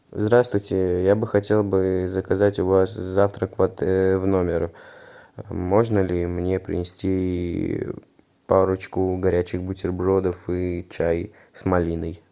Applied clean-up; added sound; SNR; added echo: none; none; none; none.